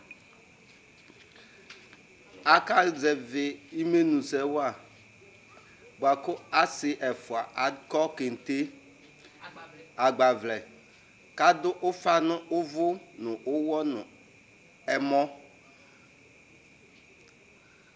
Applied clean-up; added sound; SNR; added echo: none; none; none; none.